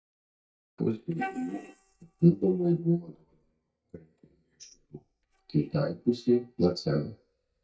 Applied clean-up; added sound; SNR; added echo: neural mask model DeepFilterNet 3.